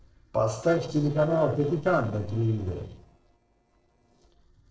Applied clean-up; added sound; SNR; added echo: neural separator model SepFormer DNS4.